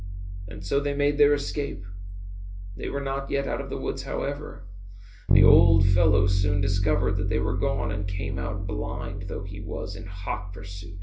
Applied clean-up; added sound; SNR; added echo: none; Bass guitar; -4 dB; reverberation time 0.3 s.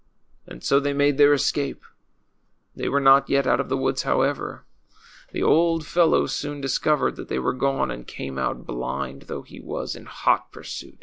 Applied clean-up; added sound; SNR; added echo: none; none; none; none.